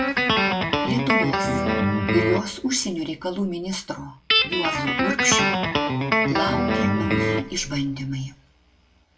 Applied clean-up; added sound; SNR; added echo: none; Guitar; -4 dB; reverberation time 0.2 s.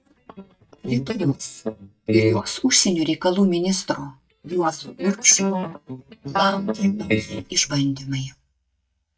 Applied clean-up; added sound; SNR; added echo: neural mask model DeepFilterNet 3.